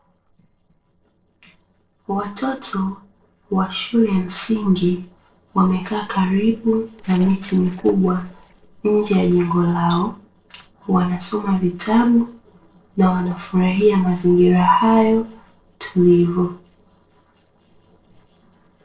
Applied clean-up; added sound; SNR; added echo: neural separator model SepFormer DNS4.